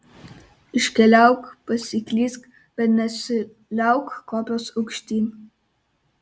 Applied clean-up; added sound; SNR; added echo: none; none; none; none.